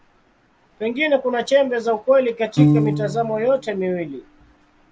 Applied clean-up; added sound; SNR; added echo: none; Piano; 4 dB; none.